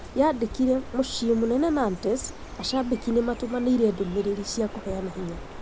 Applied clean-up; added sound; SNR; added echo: none; Bird; 13 dB; none.